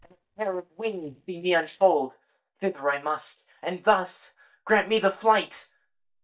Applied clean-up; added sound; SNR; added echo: neural mask model DeepFilterNet 3.